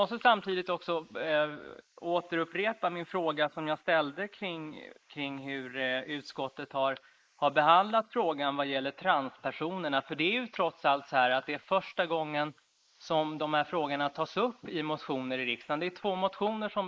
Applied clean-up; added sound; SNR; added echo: neural mask model Resemble Enhance denoiser.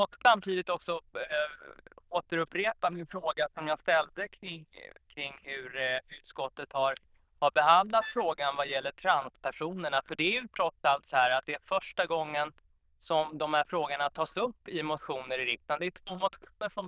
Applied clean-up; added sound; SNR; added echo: neural diffusion model UNIVERSE++.